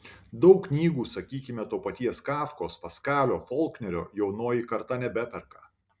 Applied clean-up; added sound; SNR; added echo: none; none; none; none.